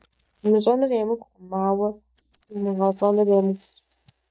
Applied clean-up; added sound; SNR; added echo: neural mask model DeepFilterNet 3.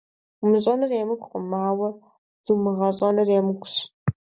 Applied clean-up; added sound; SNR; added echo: none; none; none; none.